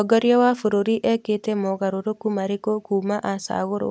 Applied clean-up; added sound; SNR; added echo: none; none; none; none.